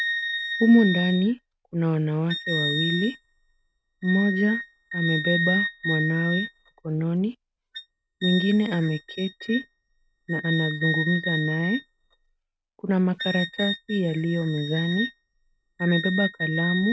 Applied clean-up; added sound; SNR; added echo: neural mask model RNNoise.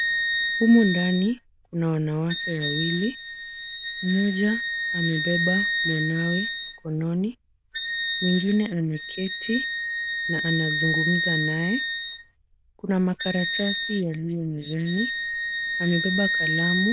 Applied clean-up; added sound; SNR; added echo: neural diffusion model UNIVERSE++.